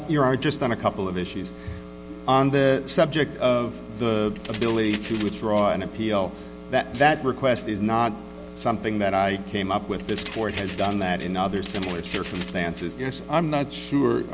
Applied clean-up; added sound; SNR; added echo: none; Keys jangling; 14 dB; none.